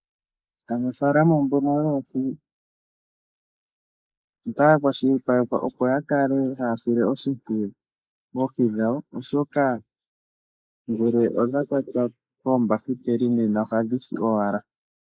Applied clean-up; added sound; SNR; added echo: neural mask model Resemble Enhance denoiser.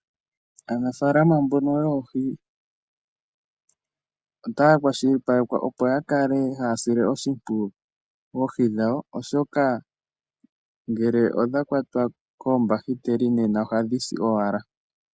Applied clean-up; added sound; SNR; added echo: none; none; none; none.